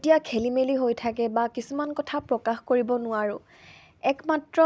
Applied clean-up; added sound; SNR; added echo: none; none; none; none.